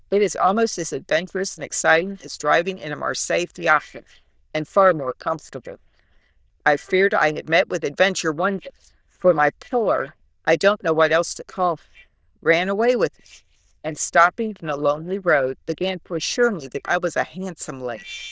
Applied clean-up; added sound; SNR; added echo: neural diffusion model UNIVERSE++.